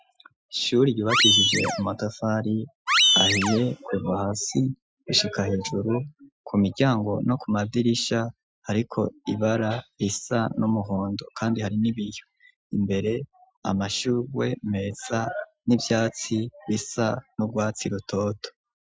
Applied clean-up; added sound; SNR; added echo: classical method Wiener filter.